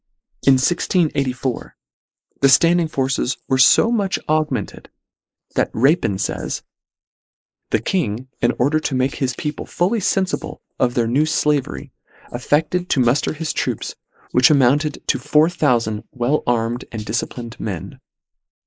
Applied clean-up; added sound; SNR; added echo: neural mask model Resemble Enhance denoiser.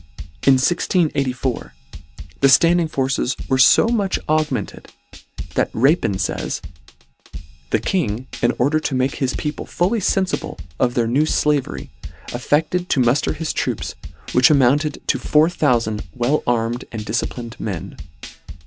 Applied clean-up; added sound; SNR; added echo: none; Drum kit; 13 dB; none.